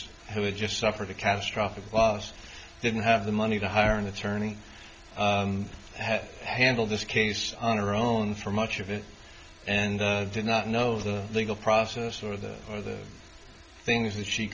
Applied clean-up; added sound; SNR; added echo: none; none; none; none.